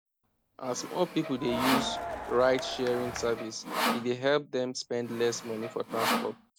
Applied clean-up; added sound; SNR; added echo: none; Sawing + Crowd; 4 dB; none.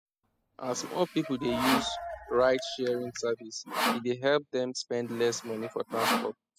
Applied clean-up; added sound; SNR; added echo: classical method spectral subtraction.